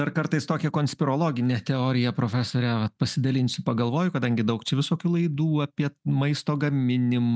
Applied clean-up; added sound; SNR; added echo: none; none; none; none.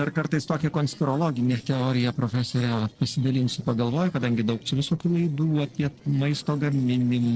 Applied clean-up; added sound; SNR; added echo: neural separator model SepFormer DNS4.